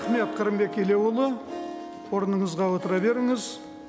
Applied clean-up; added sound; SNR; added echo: none; Harp; 11 dB; none.